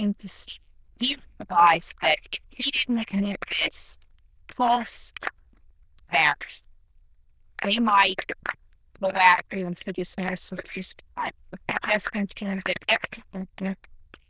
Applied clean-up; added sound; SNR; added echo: neural diffusion model UNIVERSE++.